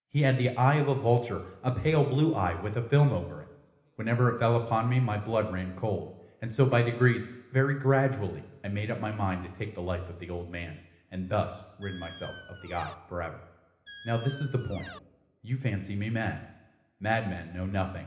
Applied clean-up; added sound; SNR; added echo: none; Squeak; 17 dB; reverberation time 1.0 s.